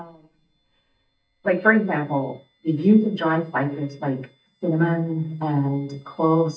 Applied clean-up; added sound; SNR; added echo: neural mask model DeepFilterNet 3.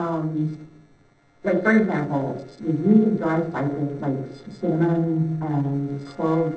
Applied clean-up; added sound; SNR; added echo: neural separator model SepFormer DNS4.